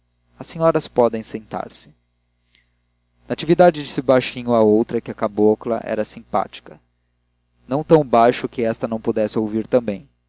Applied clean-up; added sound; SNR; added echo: none; none; none; none.